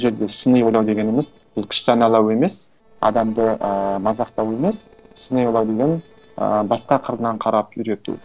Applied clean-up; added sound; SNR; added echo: neural separator model SepFormer DNS4.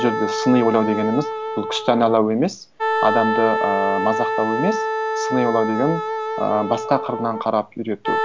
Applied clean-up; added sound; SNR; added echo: none; Wind instrument, woodwind instrument; 3 dB; none.